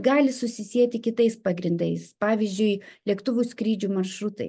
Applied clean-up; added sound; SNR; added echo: none; none; none; none.